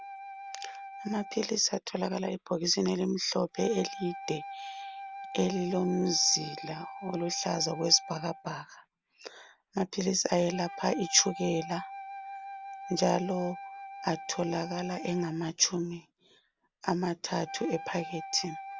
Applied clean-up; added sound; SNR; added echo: none; Wind instrument, woodwind instrument; 12 dB; none.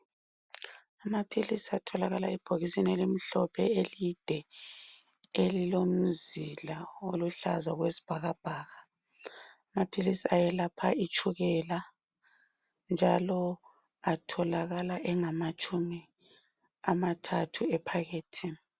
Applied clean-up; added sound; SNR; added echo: none; none; none; none.